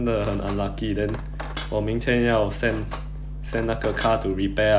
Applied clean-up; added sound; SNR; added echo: none; Cutlery, silverware; 16 dB; none.